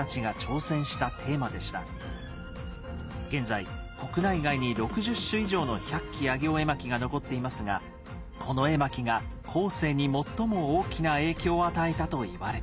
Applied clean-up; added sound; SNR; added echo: none; none; none; none.